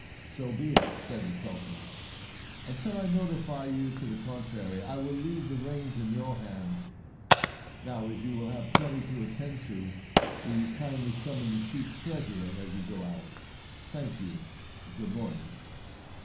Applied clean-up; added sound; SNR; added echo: none; Fire; 1 dB; reverberation time 0.6 s.